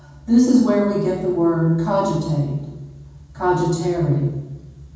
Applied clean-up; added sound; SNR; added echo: none; none; none; reverberation time 1.2 s.